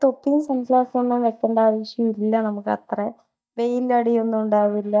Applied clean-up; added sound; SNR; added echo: neural mask model DeepFilterNet 3.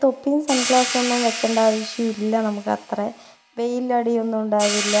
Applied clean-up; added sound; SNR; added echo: none; Hi-hat; 8 dB; none.